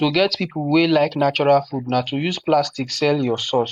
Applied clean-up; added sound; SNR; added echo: neural mask model Resemble Enhance denoiser.